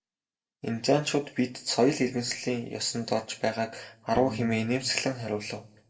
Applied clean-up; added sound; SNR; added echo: neural separator model SepFormer DNS4.